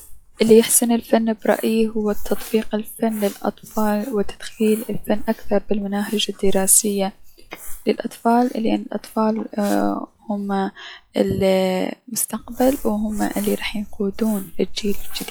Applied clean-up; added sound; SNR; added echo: classical method log-MMSE.